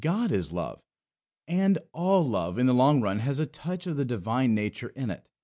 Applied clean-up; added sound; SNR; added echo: none; none; none; none.